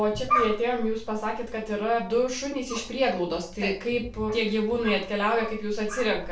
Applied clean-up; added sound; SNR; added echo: none; none; none; reverberation time 0.3 s.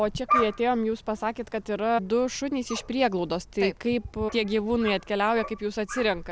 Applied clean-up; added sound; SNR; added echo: none; none; none; none.